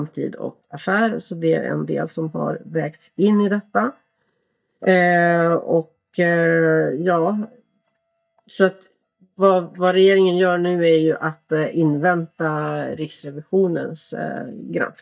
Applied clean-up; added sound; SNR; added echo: neural mask model DeepFilterNet 3.